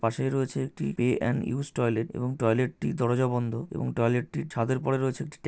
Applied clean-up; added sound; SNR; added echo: none; none; none; none.